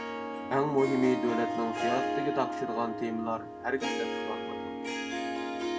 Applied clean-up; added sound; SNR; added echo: none; Harp; 1 dB; reverberation time 0.2 s.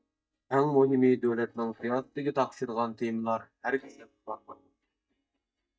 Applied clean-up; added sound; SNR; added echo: neural mask model DeepFilterNet 3.